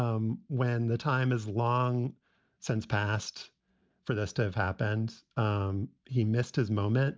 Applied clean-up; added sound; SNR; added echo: none; none; none; none.